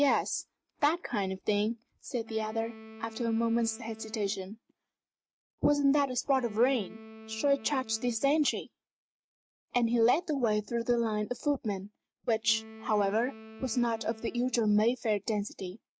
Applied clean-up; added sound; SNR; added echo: neural mask model RNNoise.